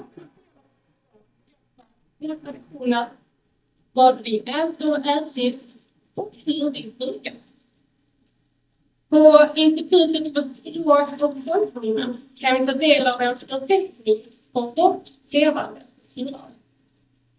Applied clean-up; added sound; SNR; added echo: neural mask model DeepFilterNet 3.